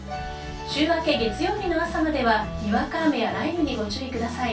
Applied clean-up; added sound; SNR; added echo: none; none; none; reverberation time 0.2 s.